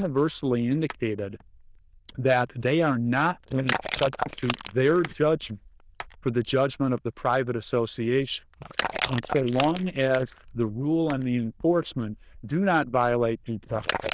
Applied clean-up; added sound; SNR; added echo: neural diffusion model UNIVERSE++.